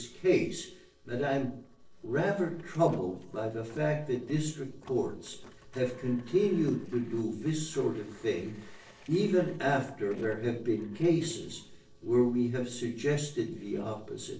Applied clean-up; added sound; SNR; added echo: neural separator model SepFormer DNS4.